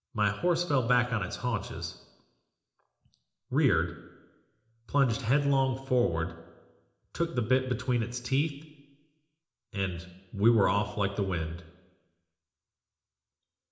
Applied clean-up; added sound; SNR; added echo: none; none; none; reverberation time 0.8 s.